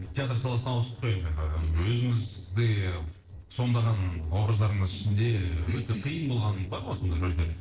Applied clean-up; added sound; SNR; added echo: neural separator model SepFormer DNS4.